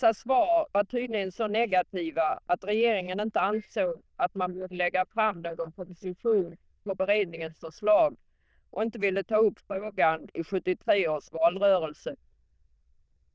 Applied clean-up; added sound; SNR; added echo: neural diffusion model UNIVERSE++.